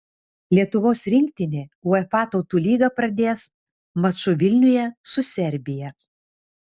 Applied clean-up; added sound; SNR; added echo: none; none; none; none.